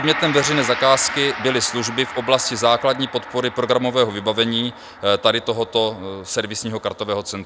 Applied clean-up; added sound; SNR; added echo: none; Gong; 11 dB; none.